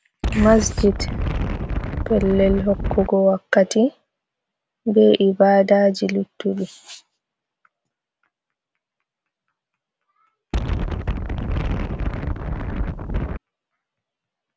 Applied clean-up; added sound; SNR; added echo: none; Wind; 2 dB; none.